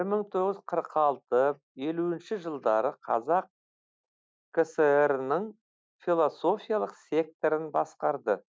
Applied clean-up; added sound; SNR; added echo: none; none; none; none.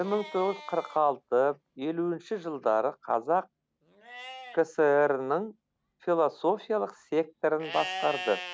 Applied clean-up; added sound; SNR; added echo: none; Livestock, farm animals, working animals; 15 dB; none.